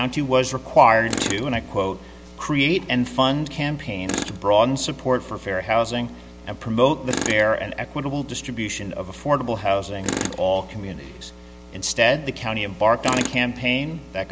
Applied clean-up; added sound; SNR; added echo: none; Tools; 13 dB; none.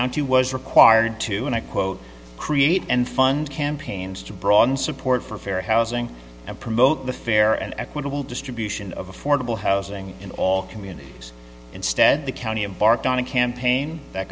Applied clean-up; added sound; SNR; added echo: none; none; none; none.